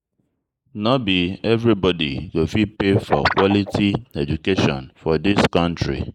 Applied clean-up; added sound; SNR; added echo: neural mask model Resemble Enhance denoiser.